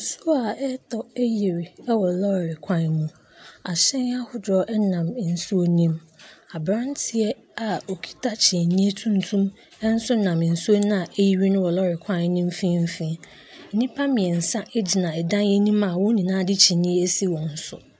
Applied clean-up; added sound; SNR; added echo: none; none; none; none.